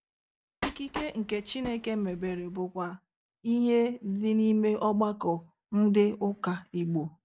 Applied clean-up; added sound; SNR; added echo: none; Train; 12 dB; none.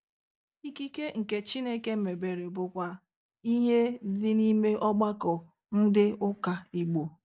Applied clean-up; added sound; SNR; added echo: none; none; none; none.